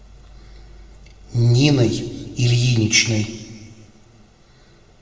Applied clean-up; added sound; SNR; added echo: none; none; none; reverberation time 1.3 s.